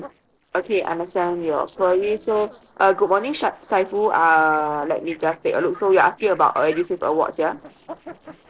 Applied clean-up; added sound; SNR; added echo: neural separator model SepFormer DNS4.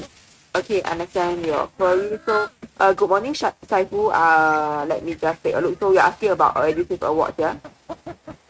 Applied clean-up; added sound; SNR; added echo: neural mask model RNNoise.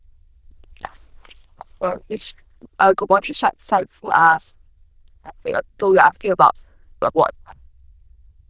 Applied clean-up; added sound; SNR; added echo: neural diffusion model UNIVERSE++.